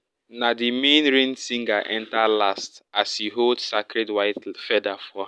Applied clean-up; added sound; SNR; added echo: none; none; none; none.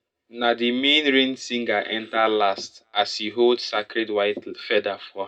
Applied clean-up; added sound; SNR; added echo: none; none; none; reverberation time 0.2 s.